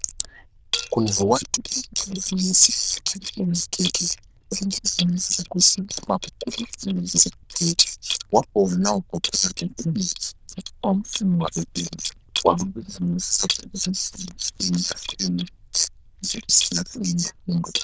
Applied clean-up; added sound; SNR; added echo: neural diffusion model UNIVERSE++.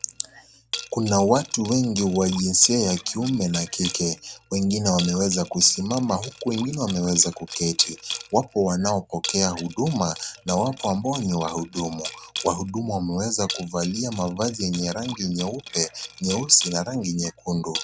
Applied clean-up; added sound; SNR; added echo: none; Liquid; 14 dB; none.